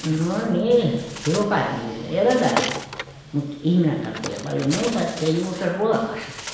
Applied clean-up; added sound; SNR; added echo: none; Bird; 11 dB; reverberation time 0.9 s.